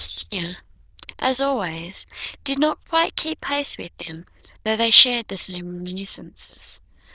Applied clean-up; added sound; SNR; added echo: neural diffusion model UNIVERSE++.